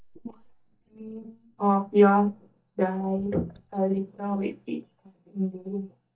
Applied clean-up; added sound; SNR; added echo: neural mask model DeepFilterNet 3.